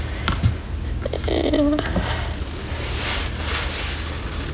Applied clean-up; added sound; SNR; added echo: none; none; none; none.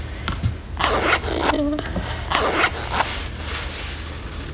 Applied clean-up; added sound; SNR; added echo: none; Zipper (clothing); -4 dB; none.